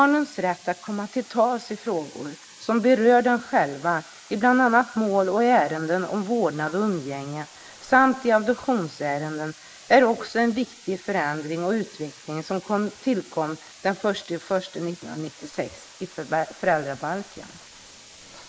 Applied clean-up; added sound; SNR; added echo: neural mask model Resemble Enhance denoiser.